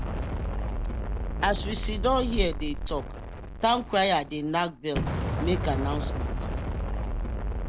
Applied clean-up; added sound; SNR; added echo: none; Explosion; 1 dB; none.